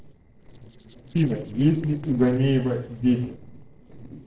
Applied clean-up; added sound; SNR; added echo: neural separator model SepFormer DNS4.